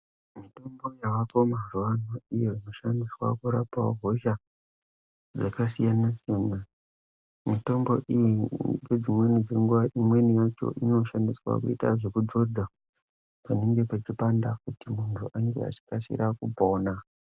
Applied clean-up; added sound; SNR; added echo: none; none; none; none.